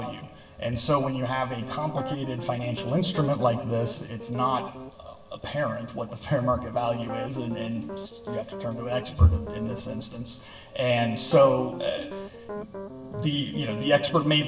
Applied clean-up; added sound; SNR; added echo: none; Piano; 11 dB; reverberation time 0.8 s.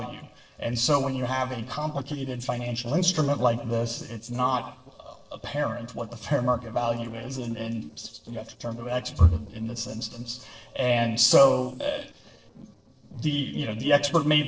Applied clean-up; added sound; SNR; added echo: neural separator model SepFormer DNS4.